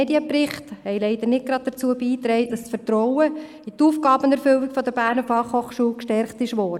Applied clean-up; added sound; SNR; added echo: neural mask model Resemble Enhance denoiser.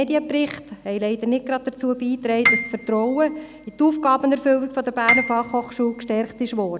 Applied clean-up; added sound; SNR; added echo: none; Piano; 3 dB; none.